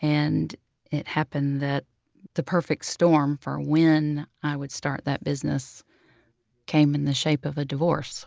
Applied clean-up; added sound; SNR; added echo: none; none; none; none.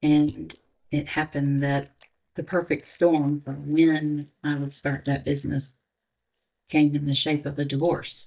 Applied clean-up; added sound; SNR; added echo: neural mask model DeepFilterNet 3.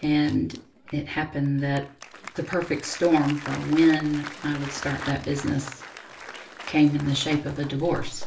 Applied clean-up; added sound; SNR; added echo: none; Applause; 15 dB; reverberation time 0.3 s.